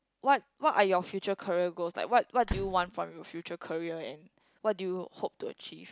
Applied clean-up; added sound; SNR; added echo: none; Slam; 6 dB; none.